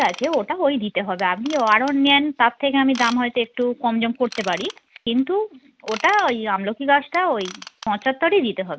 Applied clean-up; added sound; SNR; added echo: none; Ratchet, pawl / Tools; 20 dB; none.